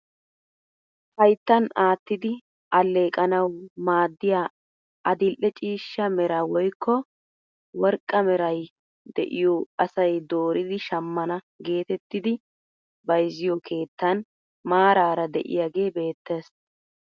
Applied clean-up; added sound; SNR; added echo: none; none; none; none.